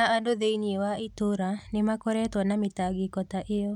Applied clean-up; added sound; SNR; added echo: none; none; none; none.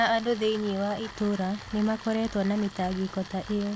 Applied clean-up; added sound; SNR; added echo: none; Tools; 14 dB; none.